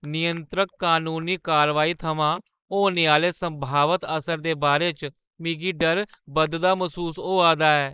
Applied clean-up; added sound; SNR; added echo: neural mask model Resemble Enhance denoiser.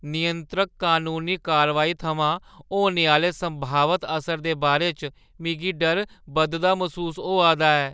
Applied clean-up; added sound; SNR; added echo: none; none; none; none.